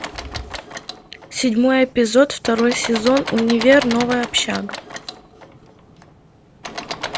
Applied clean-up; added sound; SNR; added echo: none; Engine / Mechanisms; 11 dB; none.